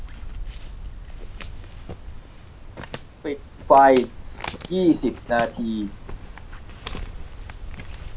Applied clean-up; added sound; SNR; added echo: none; Walk, footsteps; 9 dB; reverberation time 0.2 s.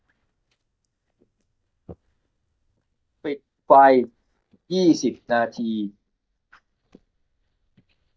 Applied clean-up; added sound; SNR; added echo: neural mask model DeepFilterNet 3.